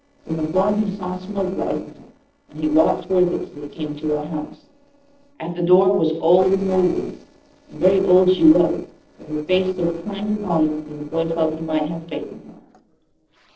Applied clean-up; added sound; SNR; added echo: neural separator model SepFormer DNS4.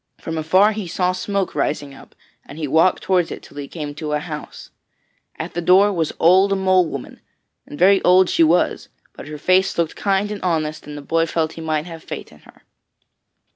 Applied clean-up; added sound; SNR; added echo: none; none; none; none.